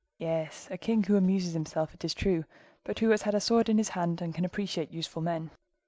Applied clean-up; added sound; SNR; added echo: none; none; none; none.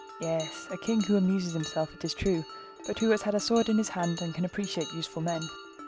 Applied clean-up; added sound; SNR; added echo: none; Bell + Mallet percussion; 13 dB; none.